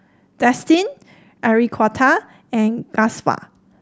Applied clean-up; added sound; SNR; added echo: none; none; none; none.